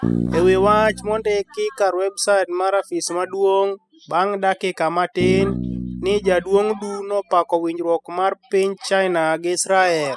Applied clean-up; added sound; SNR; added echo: classical method spectral subtraction.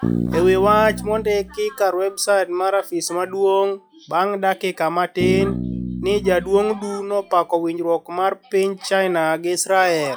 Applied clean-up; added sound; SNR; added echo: classical method log-MMSE.